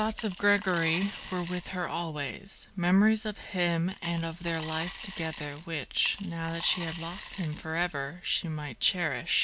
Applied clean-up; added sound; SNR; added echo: none; Coin (dropping) / Glass; 14 dB; none.